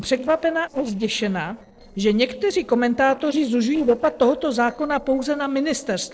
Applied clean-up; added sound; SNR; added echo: neural separator model SepFormer DNS4.